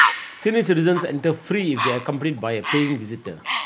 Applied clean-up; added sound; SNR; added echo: none; Bird; 3 dB; none.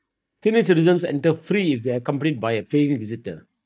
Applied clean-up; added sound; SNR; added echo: neural mask model DeepFilterNet 3.